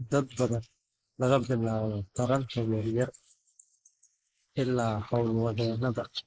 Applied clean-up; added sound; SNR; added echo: neural mask model Resemble Enhance denoiser.